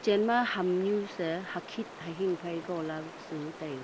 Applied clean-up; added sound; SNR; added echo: none; Stream; 14 dB; none.